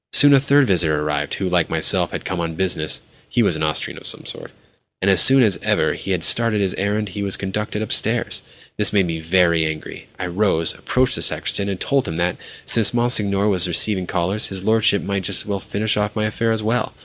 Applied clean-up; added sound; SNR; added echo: none; none; none; none.